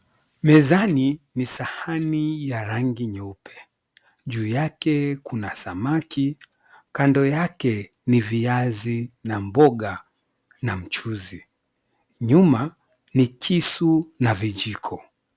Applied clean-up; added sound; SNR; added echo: none; none; none; none.